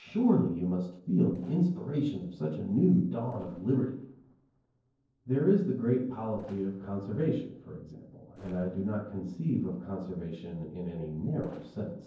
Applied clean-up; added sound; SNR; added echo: neural separator model SepFormer DNS4.